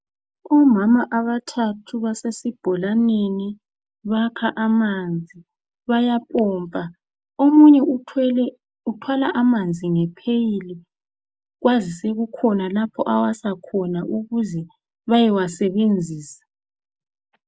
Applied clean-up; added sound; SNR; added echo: none; none; none; none.